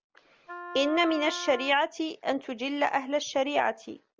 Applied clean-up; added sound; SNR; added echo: none; Wind instrument, woodwind instrument; 12 dB; none.